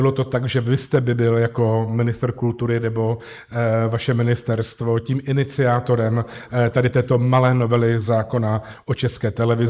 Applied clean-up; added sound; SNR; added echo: neural mask model Resemble Enhance denoiser.